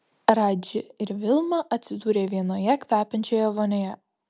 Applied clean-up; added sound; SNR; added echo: none; none; none; none.